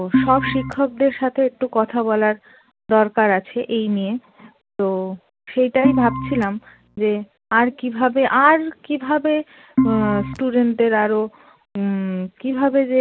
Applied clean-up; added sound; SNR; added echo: none; Organ; 3 dB; none.